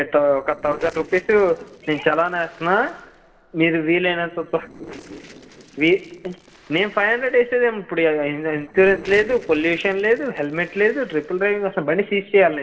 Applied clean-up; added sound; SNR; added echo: neural separator model SepFormer DNS4.